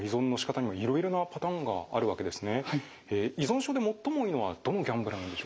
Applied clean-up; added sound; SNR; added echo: none; none; none; none.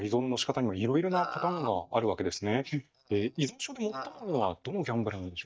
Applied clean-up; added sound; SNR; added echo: neural mask model DeepFilterNet 3.